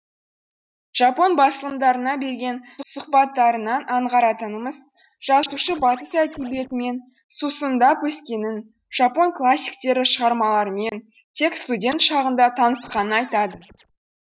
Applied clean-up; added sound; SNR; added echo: neural mask model DeepFilterNet 3.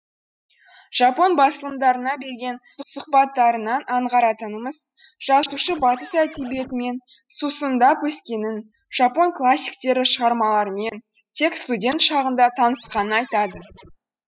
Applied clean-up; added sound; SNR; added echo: classical method spectral subtraction.